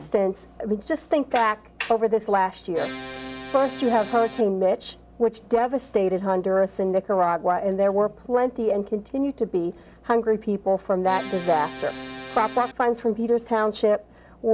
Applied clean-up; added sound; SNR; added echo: none; Accordion; 12 dB; none.